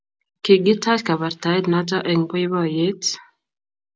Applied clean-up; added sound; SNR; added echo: none; none; none; none.